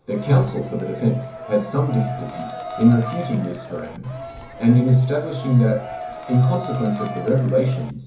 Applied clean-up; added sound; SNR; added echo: none; Crowd; 13 dB; reverberation time 0.7 s.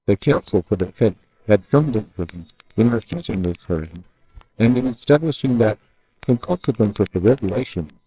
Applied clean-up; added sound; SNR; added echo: neural separator model SepFormer WHAMR!.